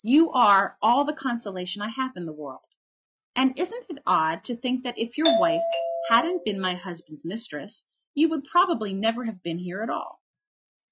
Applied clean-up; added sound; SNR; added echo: classical method Wiener filter.